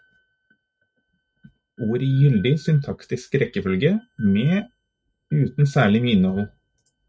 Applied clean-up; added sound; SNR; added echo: neural mask model RNNoise.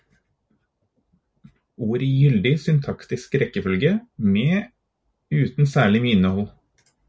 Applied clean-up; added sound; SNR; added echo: none; none; none; none.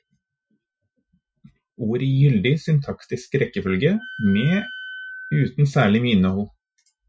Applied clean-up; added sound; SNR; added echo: classical method Wiener filter.